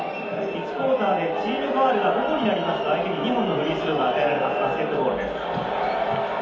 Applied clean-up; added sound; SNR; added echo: none; none; none; reverberation time 0.6 s.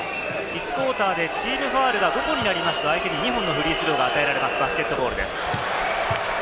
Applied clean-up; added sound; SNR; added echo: none; none; none; none.